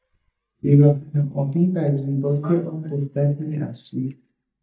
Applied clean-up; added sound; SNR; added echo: neural mask model DeepFilterNet 3.